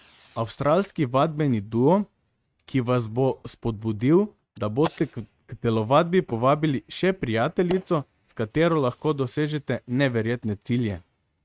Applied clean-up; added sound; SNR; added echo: neural mask model RNNoise.